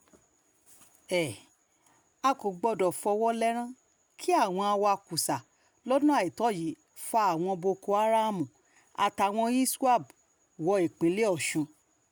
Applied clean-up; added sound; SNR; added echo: none; none; none; none.